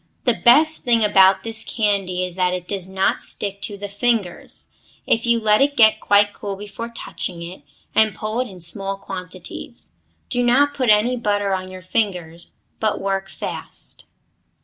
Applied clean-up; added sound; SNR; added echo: none; none; none; none.